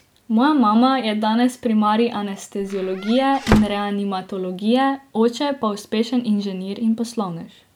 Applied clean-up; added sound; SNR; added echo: none; Squeak / Slam / Wood; 5 dB; none.